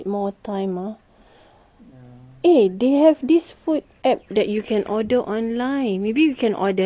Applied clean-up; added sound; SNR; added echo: none; none; none; none.